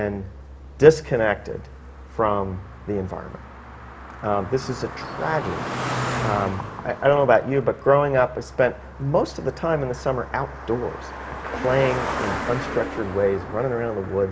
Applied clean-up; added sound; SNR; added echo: none; Car passing by; 9 dB; reverberation time 1.2 s.